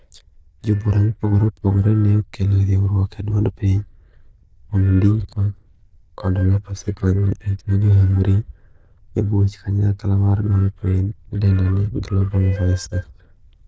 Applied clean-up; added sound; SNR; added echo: neural diffusion model UNIVERSE++.